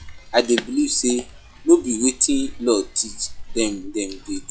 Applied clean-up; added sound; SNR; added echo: classical method log-MMSE.